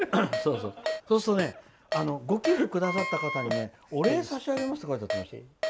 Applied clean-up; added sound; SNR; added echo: none; Wind instrument, woodwind instrument + Keyboard (musical); 6 dB; none.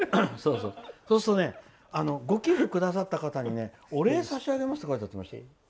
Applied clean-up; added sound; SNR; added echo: none; none; none; none.